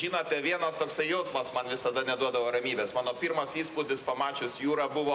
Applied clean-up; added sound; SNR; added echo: none; none; none; none.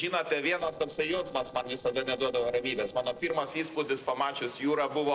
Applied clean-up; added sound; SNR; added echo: neural separator model SepFormer DNS4.